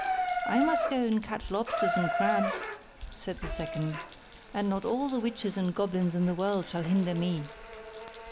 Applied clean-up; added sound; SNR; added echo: none; Bathtub (filling or washing) / Water tap, faucet; 4 dB; none.